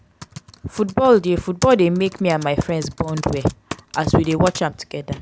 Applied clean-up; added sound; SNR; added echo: none; Typing; 18 dB; none.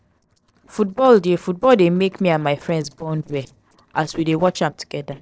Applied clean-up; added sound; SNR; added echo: neural separator model SepFormer DNS4.